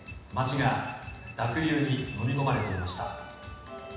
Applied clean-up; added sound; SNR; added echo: none; Alarm; 16 dB; reverberation time 1.1 s.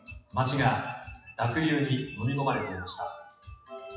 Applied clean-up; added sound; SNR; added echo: classical method WPE with log-MMSE.